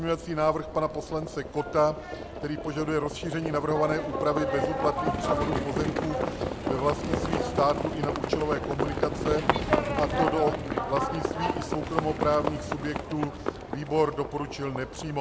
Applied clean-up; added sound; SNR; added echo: none; Livestock, farm animals, working animals; 1 dB; none.